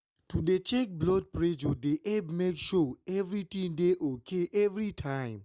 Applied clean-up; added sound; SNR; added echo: none; none; none; none.